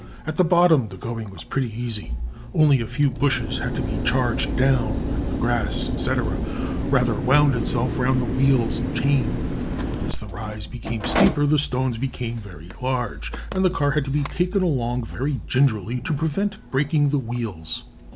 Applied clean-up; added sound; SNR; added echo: none; Mechanical fan; 4 dB; none.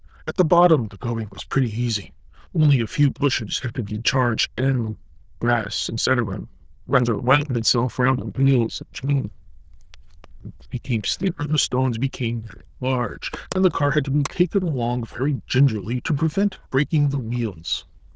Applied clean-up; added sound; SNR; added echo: neural diffusion model UNIVERSE++.